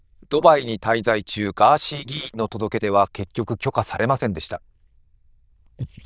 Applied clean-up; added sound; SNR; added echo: neural diffusion model UNIVERSE++.